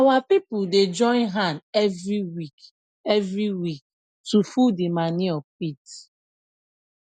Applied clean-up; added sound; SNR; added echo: none; none; none; none.